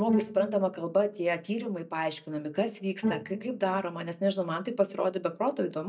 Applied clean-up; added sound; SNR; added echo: neural mask model DeepFilterNet 3.